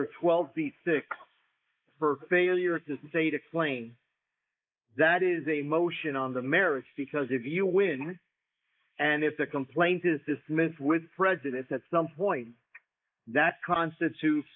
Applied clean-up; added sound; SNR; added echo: neural mask model Resemble Enhance denoiser.